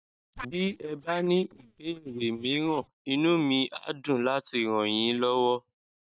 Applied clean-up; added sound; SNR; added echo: neural mask model DeepFilterNet 3.